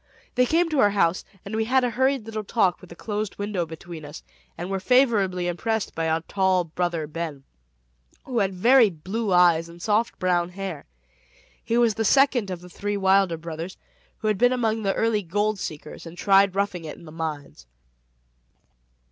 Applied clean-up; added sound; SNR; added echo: none; none; none; none.